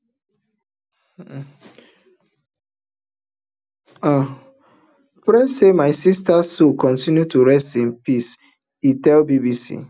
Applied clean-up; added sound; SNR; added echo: none; none; none; none.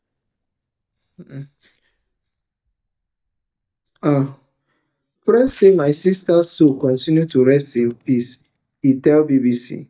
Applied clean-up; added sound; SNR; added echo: neural mask model DeepFilterNet 3.